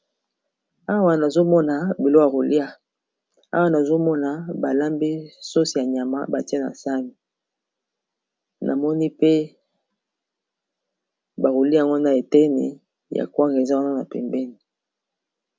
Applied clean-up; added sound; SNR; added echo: none; none; none; none.